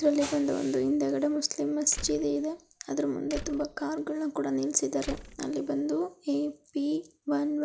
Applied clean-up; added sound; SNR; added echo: none; Slam; 14 dB; none.